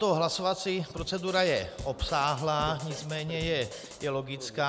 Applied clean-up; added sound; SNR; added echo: none; Drum kit; 14 dB; none.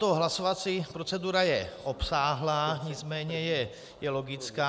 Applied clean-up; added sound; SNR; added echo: none; none; none; none.